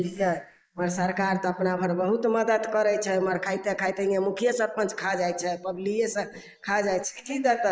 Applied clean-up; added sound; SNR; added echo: neural mask model Resemble Enhance denoiser.